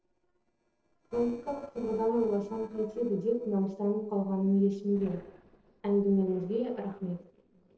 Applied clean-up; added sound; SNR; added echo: neural separator model SepFormer DNS4.